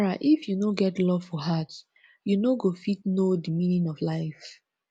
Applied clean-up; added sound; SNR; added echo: none; none; none; none.